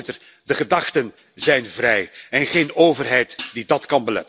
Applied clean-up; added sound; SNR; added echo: none; Hi-hat; 13 dB; none.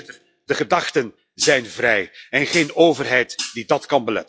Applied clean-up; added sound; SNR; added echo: classical method log-MMSE.